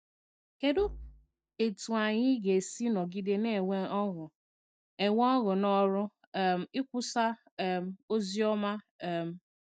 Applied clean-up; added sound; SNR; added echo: neural mask model DeepFilterNet 3.